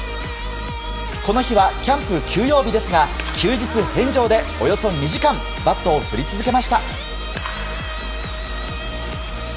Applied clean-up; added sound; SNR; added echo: none; none; none; none.